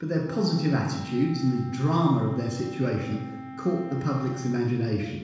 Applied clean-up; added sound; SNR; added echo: none; Wind instrument, woodwind instrument; 14 dB; reverberation time 1.1 s.